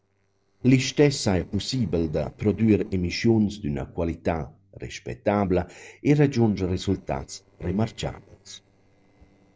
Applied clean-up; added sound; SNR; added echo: neural separator model SepFormer DNS4.